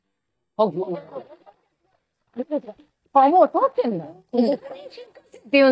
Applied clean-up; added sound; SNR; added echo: neural mask model DeepFilterNet 3.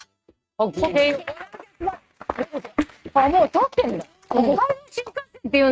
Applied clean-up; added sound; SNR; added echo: neural mask model RNNoise.